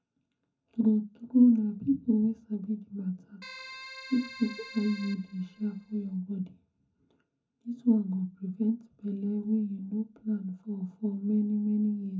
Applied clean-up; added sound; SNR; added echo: none; Keyboard (musical); 16 dB; reverberation time 0.3 s.